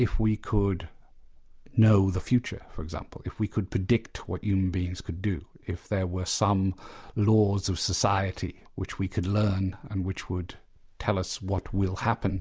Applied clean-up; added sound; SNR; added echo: none; none; none; none.